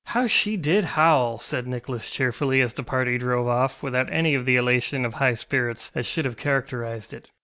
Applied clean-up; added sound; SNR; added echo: none; none; none; none.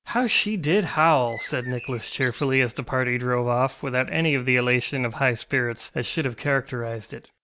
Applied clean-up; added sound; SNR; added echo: none; Bird; 19 dB; none.